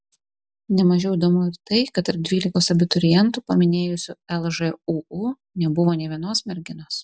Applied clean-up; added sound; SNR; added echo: none; none; none; none.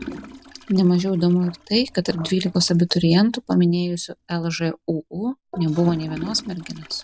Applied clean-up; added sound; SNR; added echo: none; Toilet flush / Gurgling; 19 dB; none.